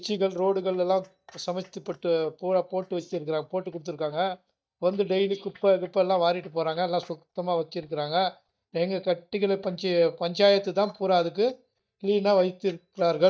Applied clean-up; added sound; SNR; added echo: neural mask model DeepFilterNet 3.